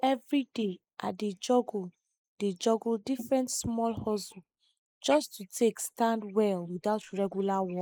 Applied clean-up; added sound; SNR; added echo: neural mask model Resemble Enhance denoiser.